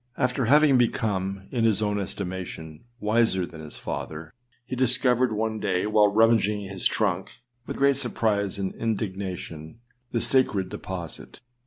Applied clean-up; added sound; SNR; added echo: none; none; none; none.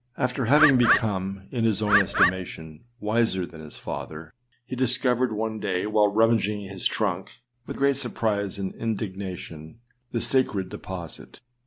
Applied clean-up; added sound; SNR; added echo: none; Bird; -3 dB; none.